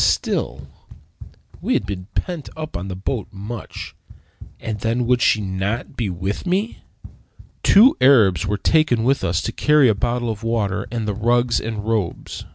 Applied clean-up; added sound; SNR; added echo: none; Run; 19 dB; none.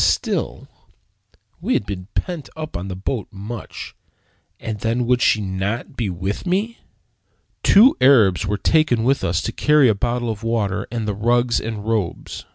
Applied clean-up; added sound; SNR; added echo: none; none; none; none.